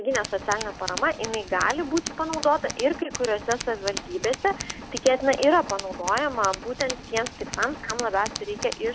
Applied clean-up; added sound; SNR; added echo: none; Tools; 10 dB; none.